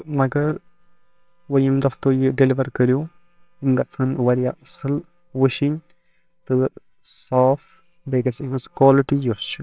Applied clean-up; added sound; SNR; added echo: neural separator model SepFormer WHAMR!.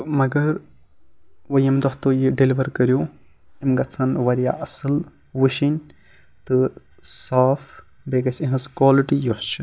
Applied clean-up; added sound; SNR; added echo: none; none; none; none.